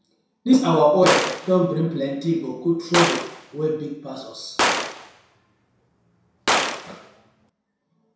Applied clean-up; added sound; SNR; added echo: none; Gunshot, gunfire; 4 dB; reverberation time 0.7 s.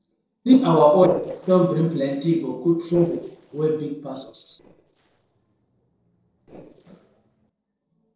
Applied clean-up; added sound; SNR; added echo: neural separator model SepFormer DNS4.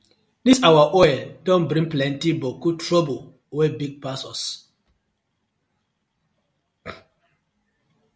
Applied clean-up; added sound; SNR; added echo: none; none; none; none.